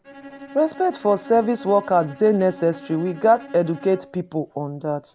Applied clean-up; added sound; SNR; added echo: none; Bowed string instrument; 20 dB; none.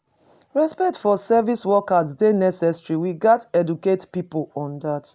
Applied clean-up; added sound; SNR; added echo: none; none; none; none.